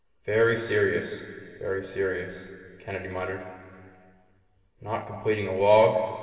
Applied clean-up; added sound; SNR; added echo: none; none; none; reverberation time 2.5 s.